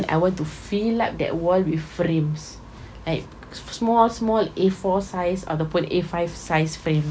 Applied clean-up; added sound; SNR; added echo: none; none; none; none.